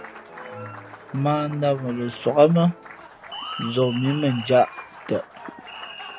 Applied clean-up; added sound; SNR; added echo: none; Applause; 14 dB; none.